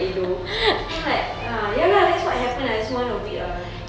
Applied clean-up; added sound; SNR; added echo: none; Bird; 20 dB; none.